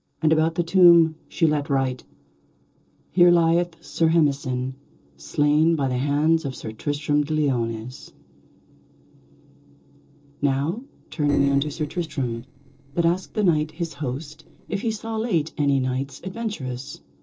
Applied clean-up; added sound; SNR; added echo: neural separator model SepFormer DNS4.